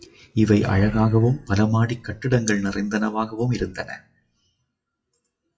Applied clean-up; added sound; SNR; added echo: classical method WPE with log-MMSE.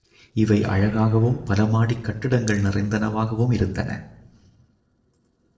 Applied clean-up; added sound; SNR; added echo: neural separator model SepFormer DNS4.